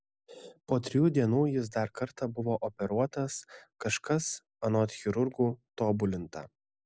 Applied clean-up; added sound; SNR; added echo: none; none; none; none.